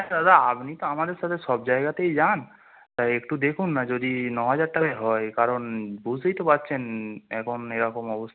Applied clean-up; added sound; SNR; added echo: none; none; none; none.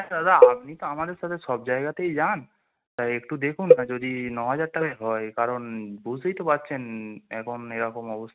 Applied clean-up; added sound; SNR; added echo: neural mask model RNNoise.